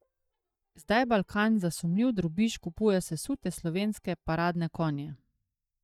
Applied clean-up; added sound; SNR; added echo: neural mask model DeepFilterNet 3.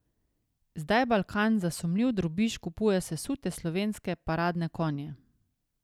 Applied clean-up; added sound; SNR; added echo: none; none; none; none.